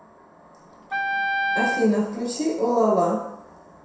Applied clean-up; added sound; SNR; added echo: none; Wind instrument, woodwind instrument; 2 dB; reverberation time 0.7 s.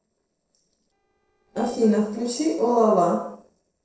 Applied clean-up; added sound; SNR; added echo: neural separator model SepFormer DNS4.